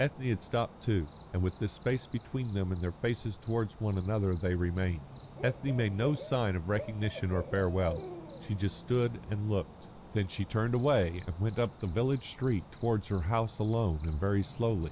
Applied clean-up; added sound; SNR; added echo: none; Cricket / Bird; 16 dB; none.